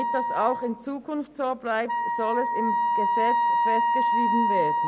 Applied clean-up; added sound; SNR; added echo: none; Wind instrument, woodwind instrument; -4 dB; none.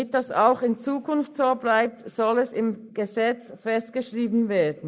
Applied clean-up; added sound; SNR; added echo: neural mask model Resemble Enhance denoiser.